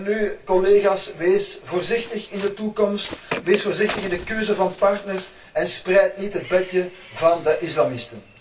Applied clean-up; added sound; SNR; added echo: none; Bird; 14 dB; reverberation time 0.2 s.